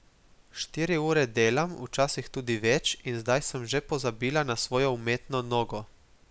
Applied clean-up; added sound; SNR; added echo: none; none; none; none.